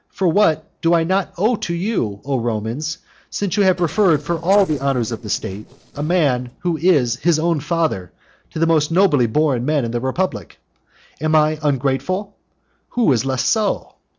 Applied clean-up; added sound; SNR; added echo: neural separator model SepFormer DNS4.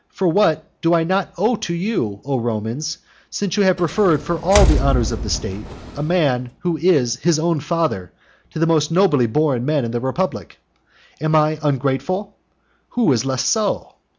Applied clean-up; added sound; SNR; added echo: none; Door; 2 dB; none.